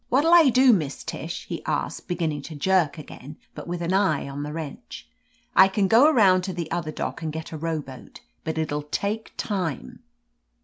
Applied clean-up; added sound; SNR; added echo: none; none; none; none.